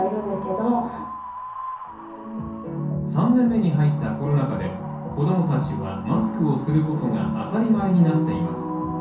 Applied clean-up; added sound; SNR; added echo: none; Wind; 15 dB; reverberation time 0.6 s.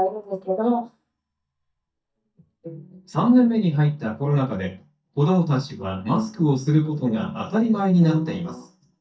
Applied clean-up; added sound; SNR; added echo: neural mask model DeepFilterNet 3.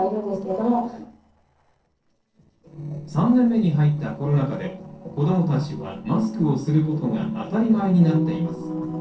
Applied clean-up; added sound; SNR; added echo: neural separator model SepFormer DNS4.